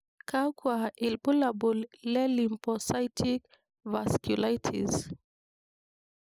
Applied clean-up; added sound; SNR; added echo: neural mask model Resemble Enhance denoiser.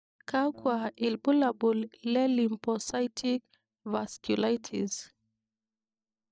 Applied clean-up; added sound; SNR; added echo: neural mask model DeepFilterNet 3.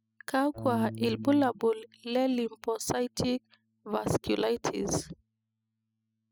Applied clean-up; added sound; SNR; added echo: classical method spectral subtraction.